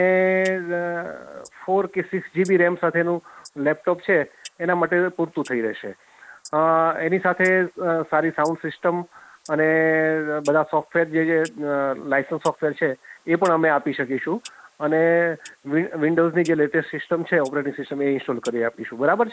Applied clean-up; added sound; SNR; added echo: neural mask model Resemble Enhance denoiser.